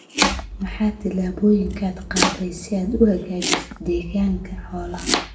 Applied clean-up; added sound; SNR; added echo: none; Domestic sounds, home sounds; 4 dB; reverberation time 0.5 s.